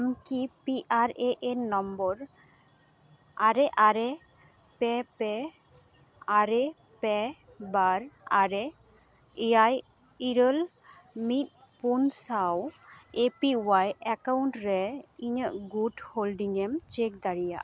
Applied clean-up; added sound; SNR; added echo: none; none; none; none.